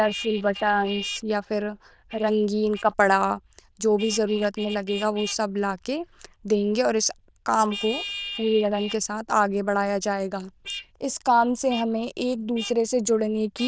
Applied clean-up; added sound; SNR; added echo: neural diffusion model UNIVERSE++.